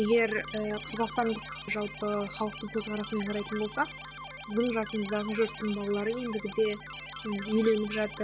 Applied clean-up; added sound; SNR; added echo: none; Keyboard (musical); 12 dB; none.